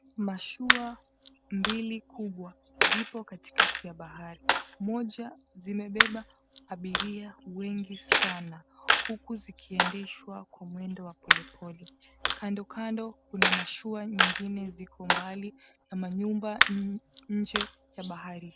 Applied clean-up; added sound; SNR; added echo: none; Coin (dropping); -4 dB; none.